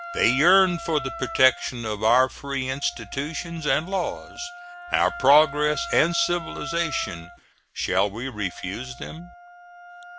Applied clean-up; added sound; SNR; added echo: none; Wind instrument, woodwind instrument; 14 dB; none.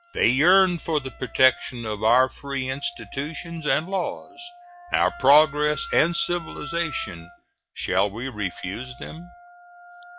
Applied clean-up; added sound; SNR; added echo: classical method log-MMSE.